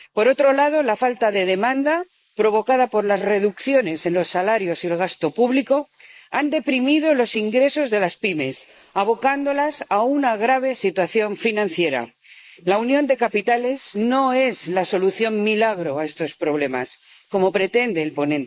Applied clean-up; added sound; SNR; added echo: neural mask model Resemble Enhance denoiser.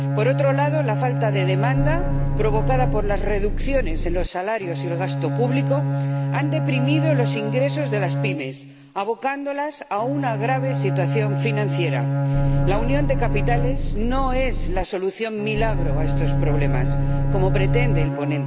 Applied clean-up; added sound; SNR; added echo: none; Engine + Bowed string instrument; -4 dB; none.